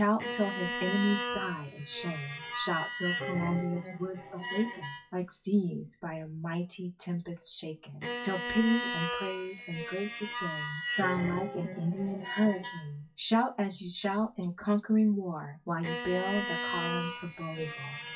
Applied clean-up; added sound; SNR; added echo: classical method WPE with log-MMSE.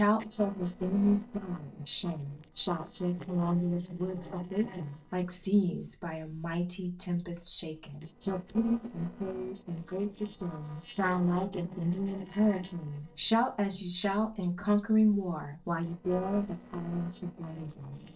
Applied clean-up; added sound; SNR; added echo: neural separator model SepFormer DNS4.